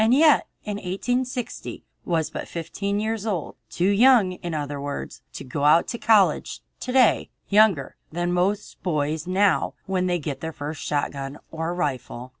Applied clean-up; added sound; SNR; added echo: none; none; none; none.